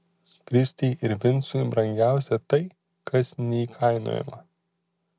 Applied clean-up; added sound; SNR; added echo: none; none; none; none.